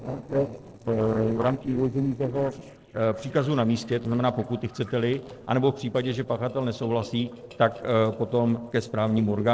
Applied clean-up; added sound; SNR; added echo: neural separator model SepFormer DNS4.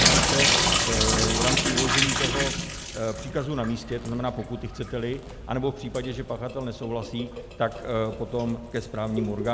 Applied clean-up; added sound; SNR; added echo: none; Drip / Sink (filling or washing); -2 dB; none.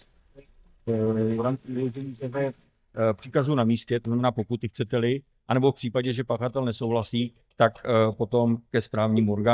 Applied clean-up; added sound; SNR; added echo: neural mask model DeepFilterNet 3.